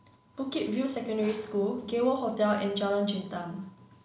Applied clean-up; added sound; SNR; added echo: none; none; none; none.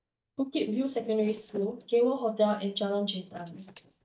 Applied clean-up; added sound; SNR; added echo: neural mask model DeepFilterNet 3.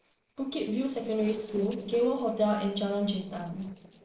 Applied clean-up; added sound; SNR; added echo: neural separator model SepFormer DNS4.